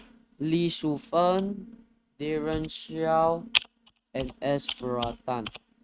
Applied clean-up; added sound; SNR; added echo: neural mask model RNNoise.